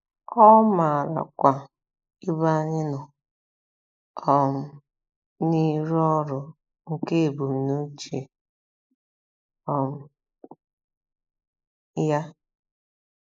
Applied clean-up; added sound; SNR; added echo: neural mask model Resemble Enhance denoiser.